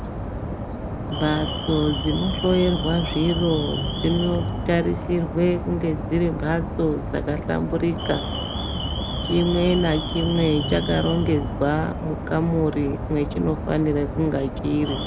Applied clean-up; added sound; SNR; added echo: none; Alarm; 4 dB; none.